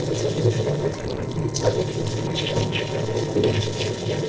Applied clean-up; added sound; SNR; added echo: neural separator model SepFormer DNS4.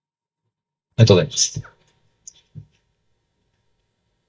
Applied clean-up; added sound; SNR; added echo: neural mask model DeepFilterNet 3.